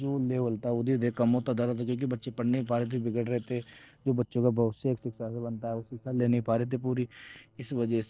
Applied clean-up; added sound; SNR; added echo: neural separator model SepFormer DNS4.